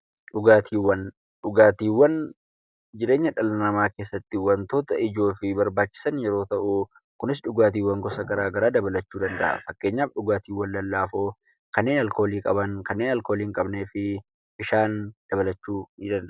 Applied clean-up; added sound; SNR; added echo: none; none; none; none.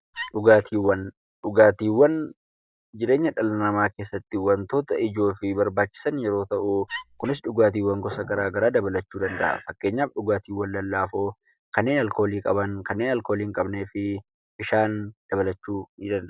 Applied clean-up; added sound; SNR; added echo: none; Wood; 13 dB; none.